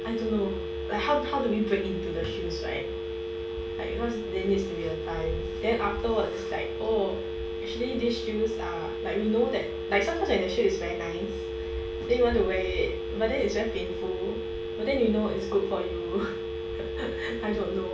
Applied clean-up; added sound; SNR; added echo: none; Telephone; 4 dB; reverberation time 0.3 s.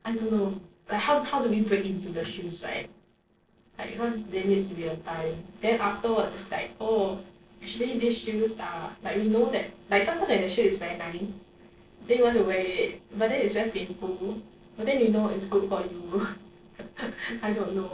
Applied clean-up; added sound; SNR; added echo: neural separator model SepFormer DNS4.